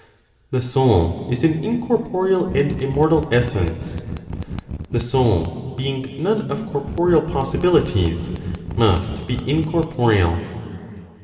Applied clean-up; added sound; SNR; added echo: none; Mechanisms; 10 dB; reverberation time 2.4 s.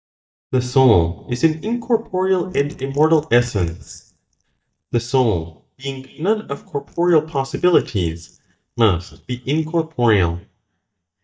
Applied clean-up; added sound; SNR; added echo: neural mask model DeepFilterNet 3.